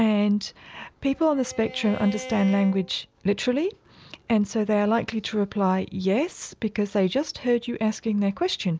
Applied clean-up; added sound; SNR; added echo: none; Bowed string instrument; 15 dB; none.